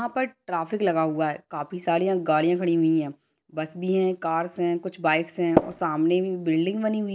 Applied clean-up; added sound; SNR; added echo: none; Tap; -1 dB; none.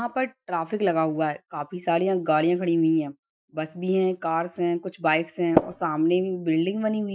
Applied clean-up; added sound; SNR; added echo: classical method Wiener filter.